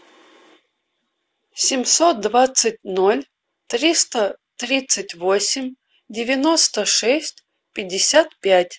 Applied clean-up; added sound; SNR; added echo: none; none; none; none.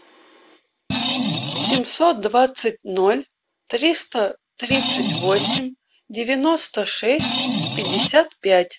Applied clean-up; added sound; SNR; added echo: none; Screech; 2 dB; none.